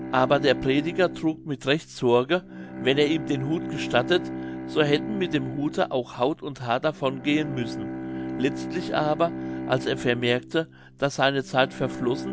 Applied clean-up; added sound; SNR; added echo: none; Bowed string instrument; 9 dB; none.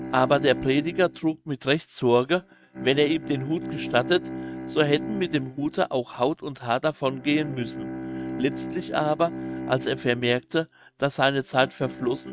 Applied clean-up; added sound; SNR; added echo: neural mask model RNNoise.